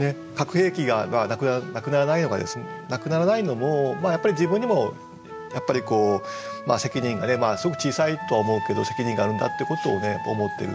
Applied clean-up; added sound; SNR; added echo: none; none; none; none.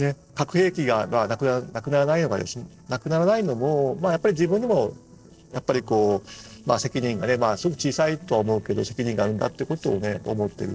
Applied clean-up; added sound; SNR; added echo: neural separator model SepFormer DNS4.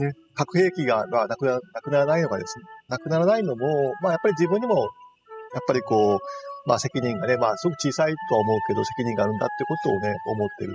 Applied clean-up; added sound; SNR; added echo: classical method spectral subtraction.